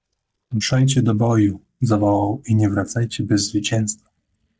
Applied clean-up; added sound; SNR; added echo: neural mask model DeepFilterNet 3.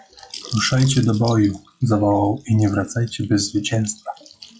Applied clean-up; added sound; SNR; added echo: classical method log-MMSE.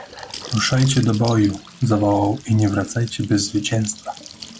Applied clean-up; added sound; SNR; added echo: none; Trickle, dribble / Bathtub (filling or washing) / Sink (filling or washing) / Gurgling / Splash, splatter; 17 dB; none.